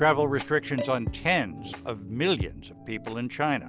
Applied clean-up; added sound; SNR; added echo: none; Dishes, pots, and pans; 17 dB; none.